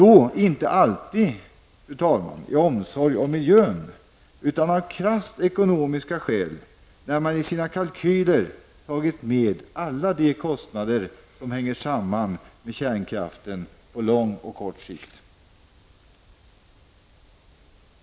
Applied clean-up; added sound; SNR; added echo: none; none; none; none.